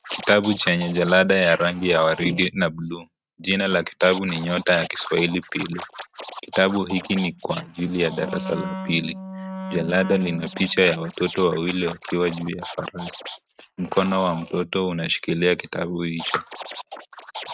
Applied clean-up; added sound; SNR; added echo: neural mask model RNNoise.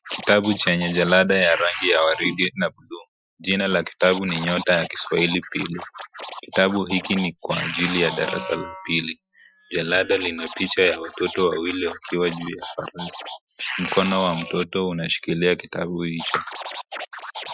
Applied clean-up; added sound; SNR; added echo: classical method Wiener filter.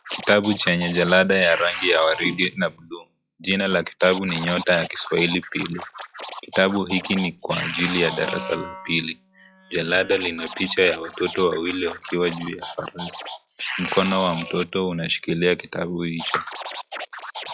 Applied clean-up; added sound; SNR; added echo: classical method log-MMSE.